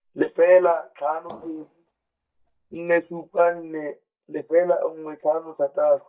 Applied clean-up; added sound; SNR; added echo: neural mask model DeepFilterNet 3.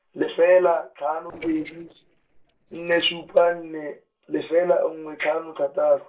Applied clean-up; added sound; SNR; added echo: neural separator model SepFormer DNS4.